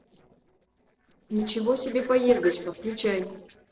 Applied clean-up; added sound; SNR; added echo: neural separator model SepFormer DNS4.